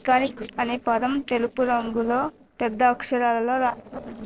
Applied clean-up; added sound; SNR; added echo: neural separator model SepFormer DNS4.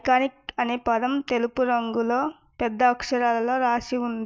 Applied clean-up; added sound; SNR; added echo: none; none; none; none.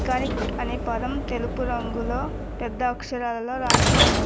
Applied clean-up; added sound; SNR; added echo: none; Sliding door / Train; -4 dB; none.